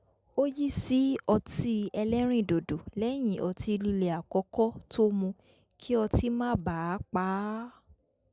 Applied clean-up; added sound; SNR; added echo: none; none; none; none.